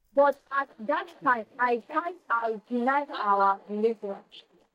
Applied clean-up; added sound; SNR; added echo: neural mask model DeepFilterNet 3.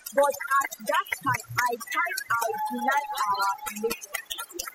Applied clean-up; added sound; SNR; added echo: classical method spectral subtraction.